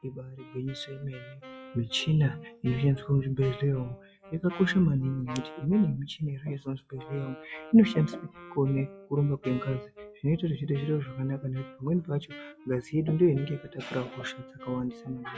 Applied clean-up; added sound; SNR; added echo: classical method log-MMSE.